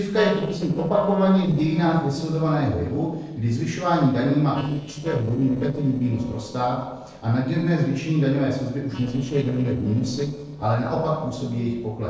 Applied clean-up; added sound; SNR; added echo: neural separator model SepFormer DNS4.